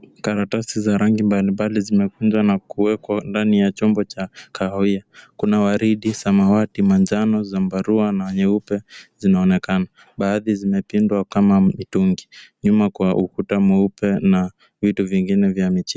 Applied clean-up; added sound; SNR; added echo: none; none; none; none.